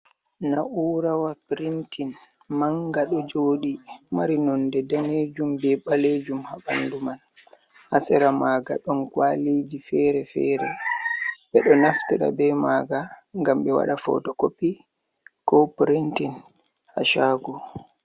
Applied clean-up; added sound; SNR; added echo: none; none; none; none.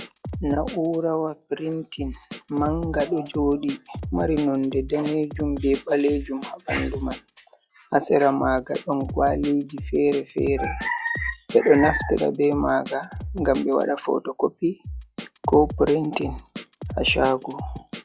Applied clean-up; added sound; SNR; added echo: classical method log-MMSE.